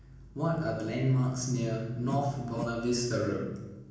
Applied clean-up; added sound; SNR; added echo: none; Whoosh, swoosh, swish; 10 dB; reverberation time 1.0 s.